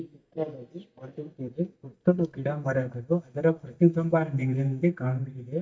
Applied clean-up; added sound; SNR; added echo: neural mask model DeepFilterNet 3.